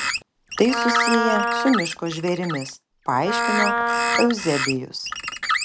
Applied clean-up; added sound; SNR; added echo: none; Bird + Wind instrument, woodwind instrument; 0 dB; none.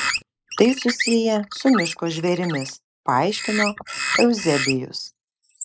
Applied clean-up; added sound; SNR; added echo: neural mask model Resemble Enhance denoiser.